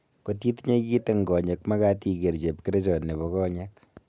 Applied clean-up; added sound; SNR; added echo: none; none; none; none.